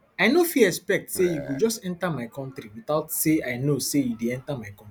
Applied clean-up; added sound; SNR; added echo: none; Burping, eructation; 11 dB; none.